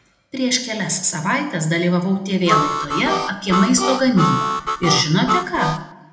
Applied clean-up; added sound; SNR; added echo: none; Harmonica; 2 dB; reverberation time 0.8 s.